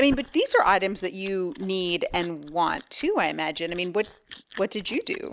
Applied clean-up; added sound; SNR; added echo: none; Chewing, mastication; 19 dB; none.